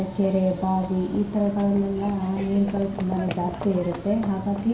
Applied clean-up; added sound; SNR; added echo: none; Run / Train; 12 dB; reverberation time 0.7 s.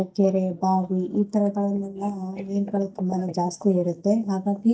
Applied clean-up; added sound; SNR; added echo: neural mask model DeepFilterNet 3.